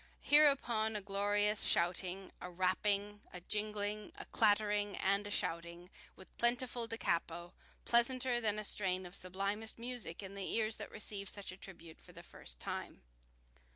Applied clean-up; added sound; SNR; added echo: none; none; none; none.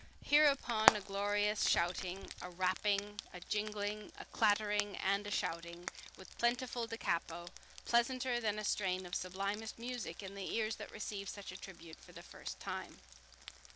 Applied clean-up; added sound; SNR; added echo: none; Frying (food); 7 dB; none.